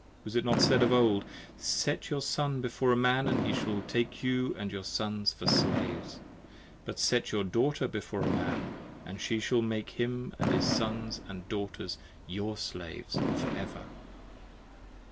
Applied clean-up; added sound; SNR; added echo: none; Fireworks; 4 dB; none.